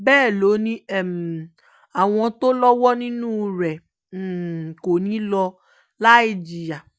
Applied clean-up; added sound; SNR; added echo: none; none; none; none.